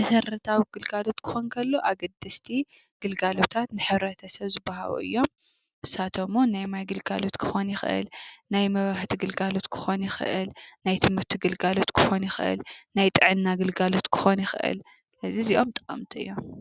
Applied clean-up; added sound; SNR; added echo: none; none; none; none.